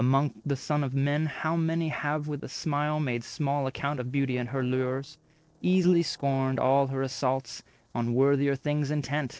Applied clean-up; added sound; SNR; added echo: neural separator model SepFormer DNS4.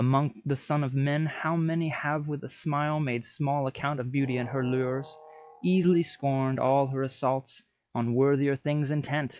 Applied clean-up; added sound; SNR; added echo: classical method log-MMSE.